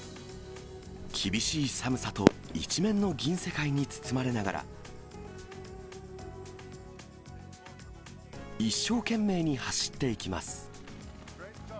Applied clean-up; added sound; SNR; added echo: none; Fireworks; -2 dB; none.